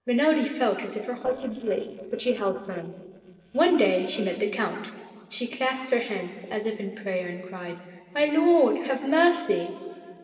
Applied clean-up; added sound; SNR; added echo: neural separator model SepFormer DNS4.